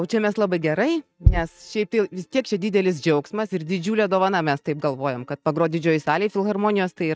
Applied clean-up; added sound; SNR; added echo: neural mask model RNNoise.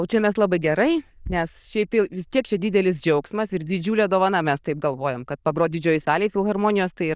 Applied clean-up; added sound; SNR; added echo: neural diffusion model UNIVERSE++.